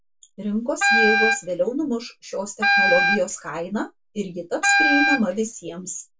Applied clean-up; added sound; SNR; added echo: none; Wind instrument, woodwind instrument; -4 dB; reverberation time 0.1 s.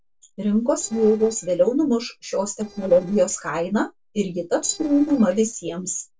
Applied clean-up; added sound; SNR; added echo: neural separator model SepFormer DNS4.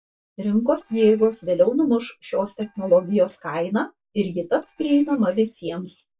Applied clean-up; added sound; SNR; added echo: neural mask model DeepFilterNet 3.